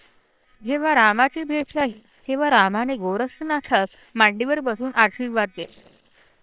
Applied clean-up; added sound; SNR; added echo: neural separator model SepFormer WHAM!.